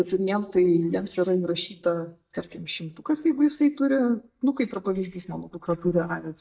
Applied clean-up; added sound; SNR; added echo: neural mask model DeepFilterNet 3.